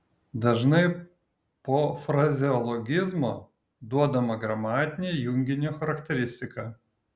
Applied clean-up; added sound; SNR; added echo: none; none; none; none.